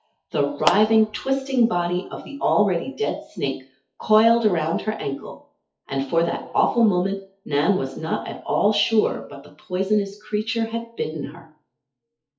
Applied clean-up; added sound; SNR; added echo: classical method WPE with log-MMSE.